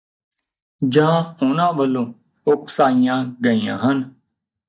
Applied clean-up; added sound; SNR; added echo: neural mask model DeepFilterNet 3.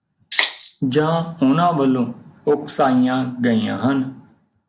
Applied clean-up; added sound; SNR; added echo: none; Rattle (instrument); 5 dB; none.